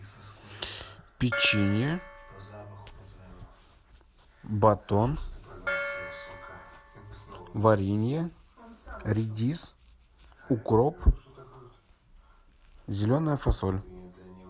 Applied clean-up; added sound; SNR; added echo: none; Gong; 10 dB; none.